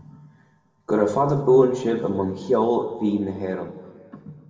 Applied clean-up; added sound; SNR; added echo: none; none; none; reverberation time 1.5 s.